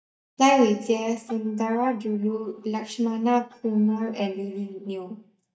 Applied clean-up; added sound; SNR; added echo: neural mask model DeepFilterNet 3.